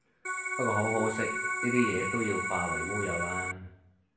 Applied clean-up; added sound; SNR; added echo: none; Organ; 0 dB; reverberation time 0.8 s.